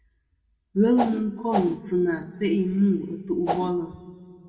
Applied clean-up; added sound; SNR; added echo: none; Whoosh, swoosh, swish; 4 dB; reverberation time 2.4 s.